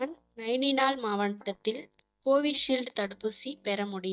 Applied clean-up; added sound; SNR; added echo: neural mask model DeepFilterNet 3.